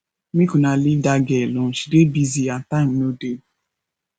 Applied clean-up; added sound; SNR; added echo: none; none; none; none.